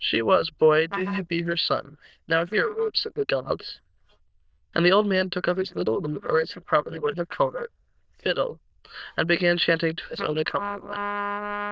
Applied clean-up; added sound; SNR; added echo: neural diffusion model UNIVERSE++.